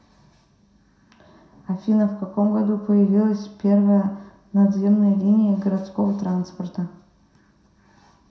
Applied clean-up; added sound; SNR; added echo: none; none; none; reverberation time 0.6 s.